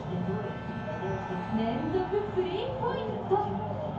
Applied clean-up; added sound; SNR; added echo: none; Bowed string instrument; 16 dB; reverberation time 0.9 s.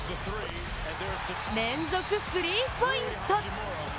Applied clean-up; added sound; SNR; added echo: none; none; none; none.